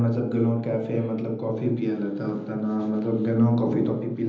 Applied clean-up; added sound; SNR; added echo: none; none; none; reverberation time 0.9 s.